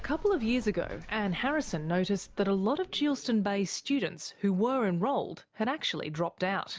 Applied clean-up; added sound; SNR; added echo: none; none; none; none.